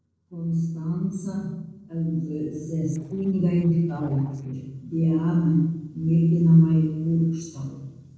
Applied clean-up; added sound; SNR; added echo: neural separator model SepFormer DNS4.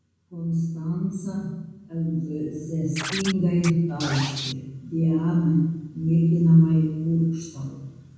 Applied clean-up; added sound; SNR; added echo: none; Scratching (performance technique); 12 dB; reverberation time 1.1 s.